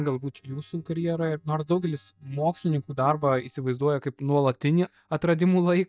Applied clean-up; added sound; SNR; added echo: neural mask model DeepFilterNet 3.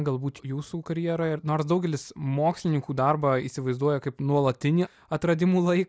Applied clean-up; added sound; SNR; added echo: none; none; none; none.